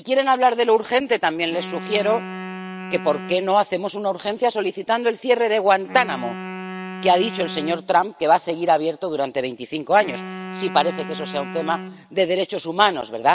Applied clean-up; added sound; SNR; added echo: none; Wind instrument, woodwind instrument; 13 dB; none.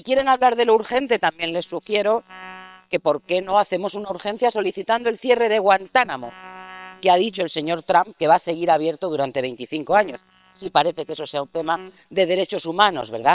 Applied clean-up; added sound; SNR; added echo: neural separator model SepFormer WHAM!.